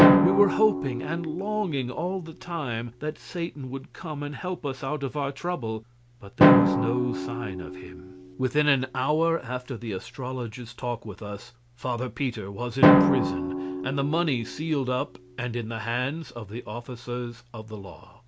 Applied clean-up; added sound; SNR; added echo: none; Drum; -1 dB; none.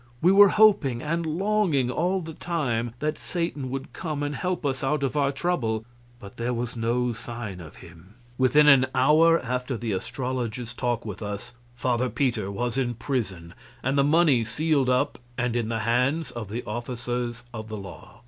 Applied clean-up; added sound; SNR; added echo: none; none; none; none.